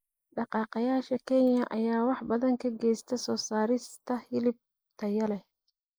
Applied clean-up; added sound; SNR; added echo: neural mask model Resemble Enhance denoiser.